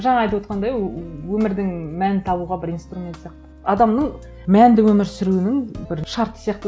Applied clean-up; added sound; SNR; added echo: none; none; none; none.